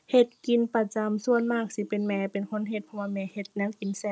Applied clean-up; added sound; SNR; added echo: none; none; none; none.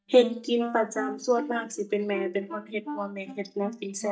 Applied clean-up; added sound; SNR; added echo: neural mask model DeepFilterNet 3.